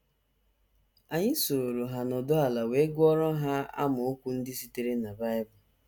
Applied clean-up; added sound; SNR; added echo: none; none; none; none.